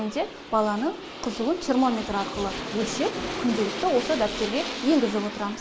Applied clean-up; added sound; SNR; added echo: none; Aircraft; 8 dB; none.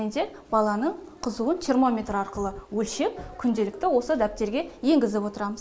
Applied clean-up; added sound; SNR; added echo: none; none; none; none.